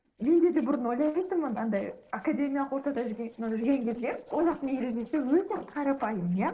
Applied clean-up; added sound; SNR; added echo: neural separator model SepFormer DNS4.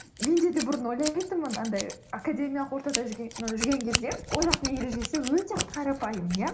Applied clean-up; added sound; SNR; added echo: none; Scissors; 7 dB; reverberation time 0.4 s.